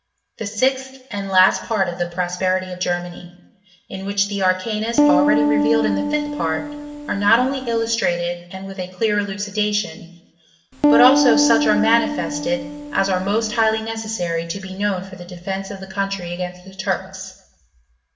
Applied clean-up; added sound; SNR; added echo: none; Piano; -1 dB; reverberation time 0.8 s.